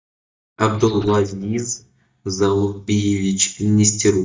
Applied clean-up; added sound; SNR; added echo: neural mask model DeepFilterNet 3.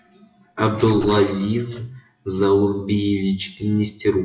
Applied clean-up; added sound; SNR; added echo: classical method WPE with log-MMSE.